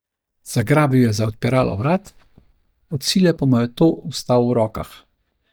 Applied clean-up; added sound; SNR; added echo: neural mask model DeepFilterNet 3.